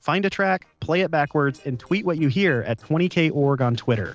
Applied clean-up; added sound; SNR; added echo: neural separator model SepFormer DNS4.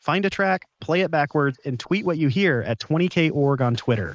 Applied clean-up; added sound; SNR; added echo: neural mask model Resemble Enhance denoiser.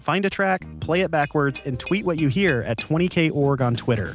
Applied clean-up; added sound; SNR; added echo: none; Tap / Glass; 17 dB; none.